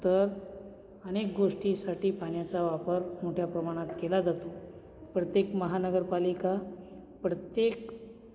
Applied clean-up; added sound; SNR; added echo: none; none; none; none.